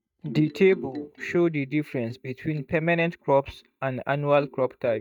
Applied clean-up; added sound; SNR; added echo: neural mask model DeepFilterNet 3.